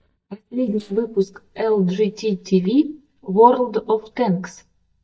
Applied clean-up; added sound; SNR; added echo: neural mask model DeepFilterNet 3.